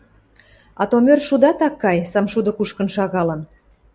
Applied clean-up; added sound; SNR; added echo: none; none; none; none.